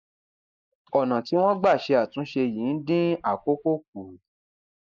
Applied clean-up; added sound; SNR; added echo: neural mask model Resemble Enhance denoiser.